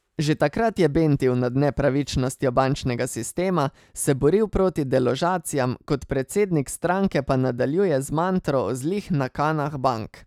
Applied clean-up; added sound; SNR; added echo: none; none; none; none.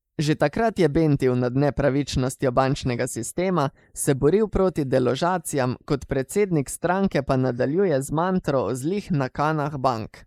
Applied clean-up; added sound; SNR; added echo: neural mask model Resemble Enhance denoiser.